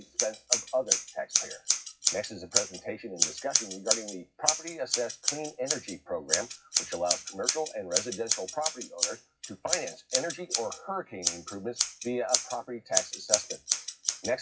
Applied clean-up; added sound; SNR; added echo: classical method WPE with log-MMSE.